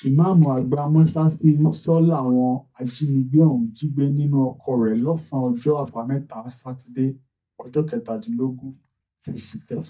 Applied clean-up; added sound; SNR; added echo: neural mask model DeepFilterNet 3.